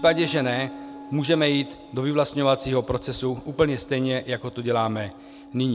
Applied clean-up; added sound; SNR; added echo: none; Wind instrument, woodwind instrument; 18 dB; none.